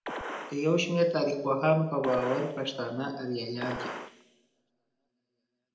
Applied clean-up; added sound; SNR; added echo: none; Gunshot, gunfire; 11 dB; reverberation time 0.8 s.